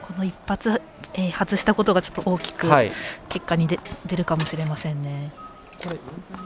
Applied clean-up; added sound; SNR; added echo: none; Tambourine; 11 dB; none.